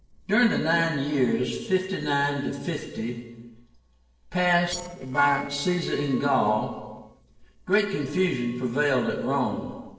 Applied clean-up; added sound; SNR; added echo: neural separator model SepFormer DNS4.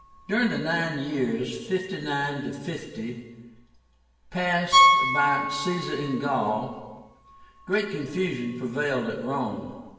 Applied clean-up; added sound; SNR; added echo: none; Piano; 1 dB; reverberation time 1.2 s.